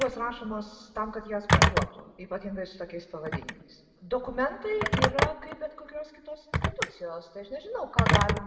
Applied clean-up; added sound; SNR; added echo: none; Telephone; -4 dB; reverberation time 1.8 s.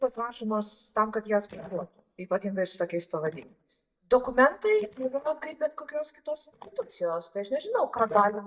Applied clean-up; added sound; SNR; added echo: neural mask model DeepFilterNet 3.